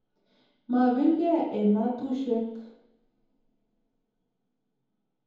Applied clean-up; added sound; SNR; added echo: none; none; none; reverberation time 2.0 s.